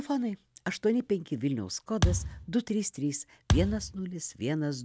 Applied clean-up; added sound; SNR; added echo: none; Thump, thud; 0 dB; none.